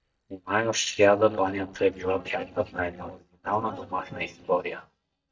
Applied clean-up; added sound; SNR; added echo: neural mask model DeepFilterNet 3.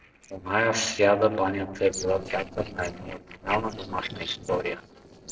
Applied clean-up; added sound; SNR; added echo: neural separator model SepFormer DNS4.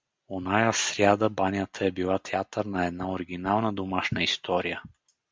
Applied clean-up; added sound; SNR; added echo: none; none; none; none.